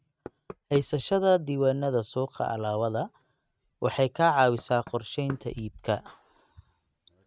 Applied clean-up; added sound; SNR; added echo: neural mask model RNNoise.